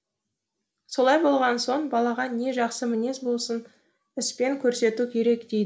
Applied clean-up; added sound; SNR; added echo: none; none; none; none.